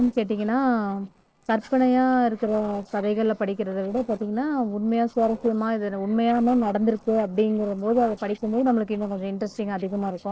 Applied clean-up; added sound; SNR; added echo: neural separator model SepFormer DNS4.